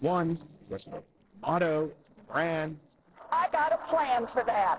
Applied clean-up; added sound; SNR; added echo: neural separator model SepFormer DNS4.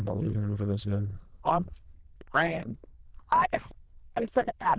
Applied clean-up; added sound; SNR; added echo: neural diffusion model UNIVERSE++.